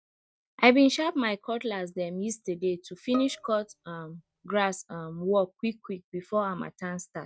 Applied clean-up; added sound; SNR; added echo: neural mask model RNNoise.